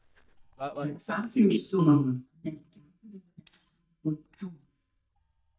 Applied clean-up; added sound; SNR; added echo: neural mask model DeepFilterNet 3.